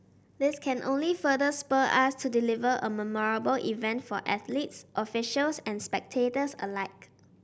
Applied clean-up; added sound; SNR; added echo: none; none; none; none.